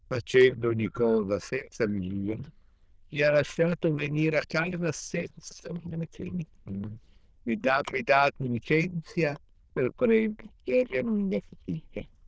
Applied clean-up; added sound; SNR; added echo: neural diffusion model UNIVERSE++.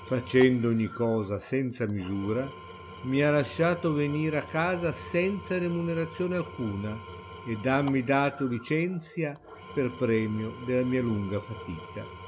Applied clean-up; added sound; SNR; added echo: none; Engine / Tools; 15 dB; none.